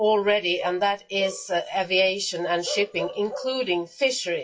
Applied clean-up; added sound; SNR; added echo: classical method WPE with log-MMSE.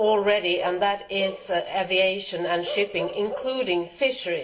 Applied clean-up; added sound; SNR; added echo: none; Bark / Livestock, farm animals, working animals; 13 dB; reverberation time 0.6 s.